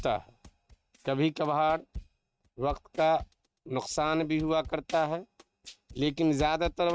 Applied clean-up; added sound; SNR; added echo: neural mask model RNNoise.